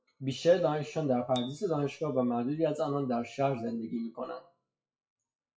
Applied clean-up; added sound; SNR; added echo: classical method WPE with log-MMSE.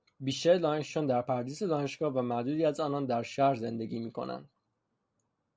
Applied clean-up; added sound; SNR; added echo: none; none; none; none.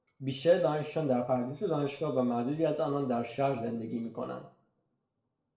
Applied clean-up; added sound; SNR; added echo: neural separator model SepFormer DNS4.